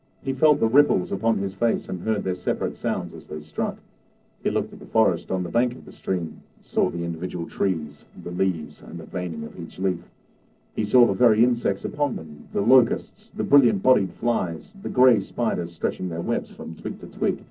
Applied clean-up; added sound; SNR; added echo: neural separator model SepFormer DNS4.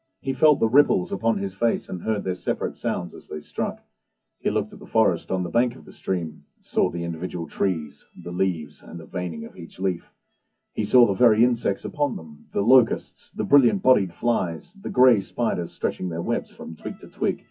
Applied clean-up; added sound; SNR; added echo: classical method WPE with log-MMSE.